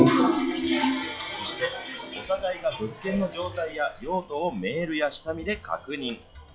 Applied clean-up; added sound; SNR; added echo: classical method log-MMSE.